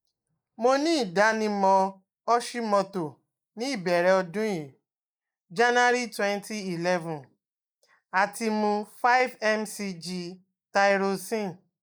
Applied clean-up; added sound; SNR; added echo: neural mask model Resemble Enhance denoiser.